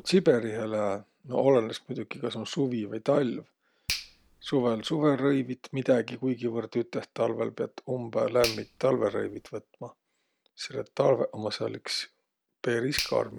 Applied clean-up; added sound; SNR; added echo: none; Finger snapping; 16 dB; none.